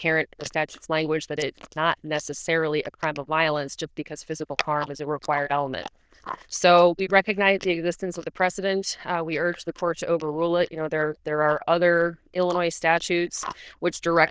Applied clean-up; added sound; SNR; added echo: neural diffusion model UNIVERSE++.